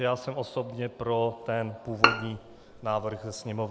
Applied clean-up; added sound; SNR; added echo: none; Bowed string instrument; -2 dB; none.